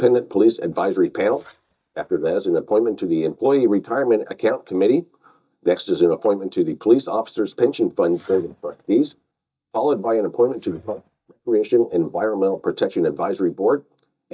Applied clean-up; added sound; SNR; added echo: neural mask model DeepFilterNet 3.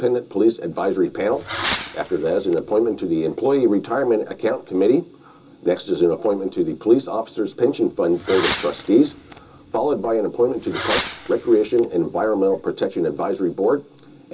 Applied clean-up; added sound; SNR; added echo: none; Fireworks; 11 dB; reverberation time 0.2 s.